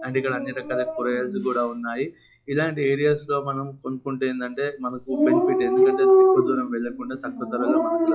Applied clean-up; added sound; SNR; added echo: classical method log-MMSE.